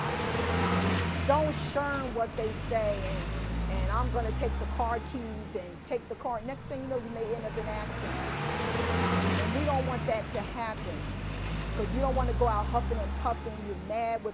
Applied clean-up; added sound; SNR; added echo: none; Car passing by; -2 dB; none.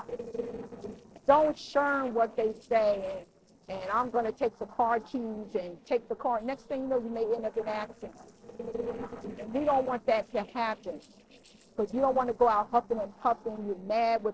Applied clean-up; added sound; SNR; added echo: neural separator model SepFormer DNS4.